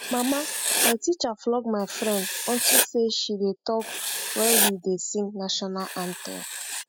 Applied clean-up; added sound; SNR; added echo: classical method spectral subtraction.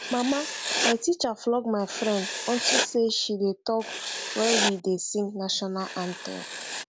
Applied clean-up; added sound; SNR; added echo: none; Writing; 0 dB; none.